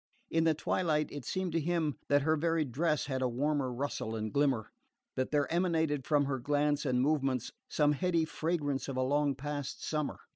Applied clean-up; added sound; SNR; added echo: none; none; none; none.